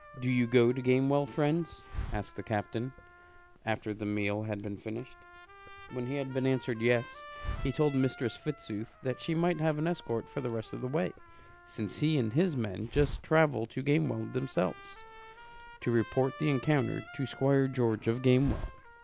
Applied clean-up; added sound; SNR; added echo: none; Hiss + Trumpet; 14 dB; none.